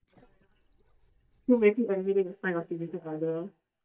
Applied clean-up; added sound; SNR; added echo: neural mask model DeepFilterNet 3.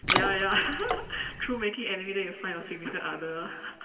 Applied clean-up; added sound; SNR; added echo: none; Water / Splash, splatter; 0 dB; reverberation time 1.8 s.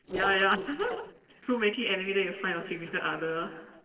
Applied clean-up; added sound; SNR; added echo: neural separator model SepFormer DNS4.